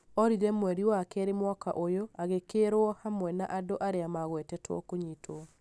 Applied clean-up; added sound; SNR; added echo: none; none; none; none.